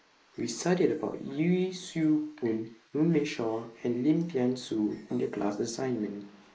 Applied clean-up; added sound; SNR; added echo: neural mask model Resemble Enhance denoiser.